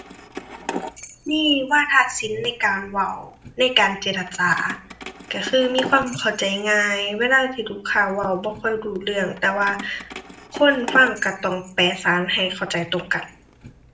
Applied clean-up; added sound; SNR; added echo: none; Keys jangling; 16 dB; reverberation time 0.4 s.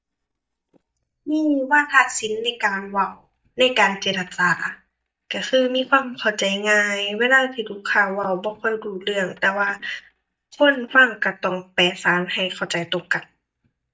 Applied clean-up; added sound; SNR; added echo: neural mask model DeepFilterNet 3.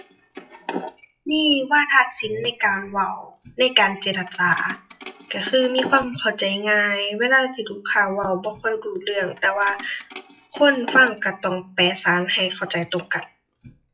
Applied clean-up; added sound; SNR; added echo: classical method WPE with log-MMSE.